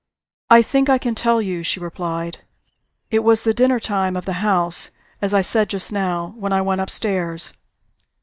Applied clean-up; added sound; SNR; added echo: neural mask model DeepFilterNet 3.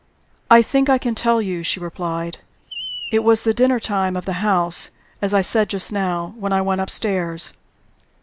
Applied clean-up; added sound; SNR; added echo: none; Screech; 18 dB; none.